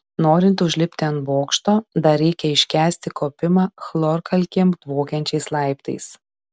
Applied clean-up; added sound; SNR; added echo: none; none; none; none.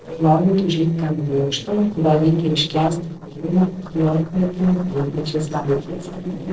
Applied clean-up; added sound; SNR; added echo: neural separator model SepFormer DNS4.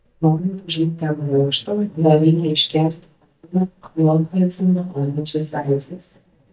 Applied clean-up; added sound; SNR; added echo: neural mask model DeepFilterNet 3.